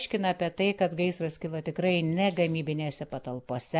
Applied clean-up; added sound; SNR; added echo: none; none; none; none.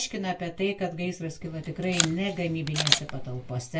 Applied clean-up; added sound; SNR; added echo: none; Camera; 1 dB; reverberation time 0.1 s.